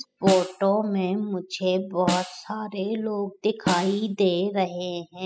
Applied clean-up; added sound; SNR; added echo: classical method spectral subtraction.